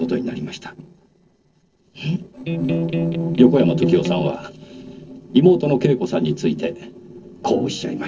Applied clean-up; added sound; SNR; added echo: neural separator model SepFormer DNS4.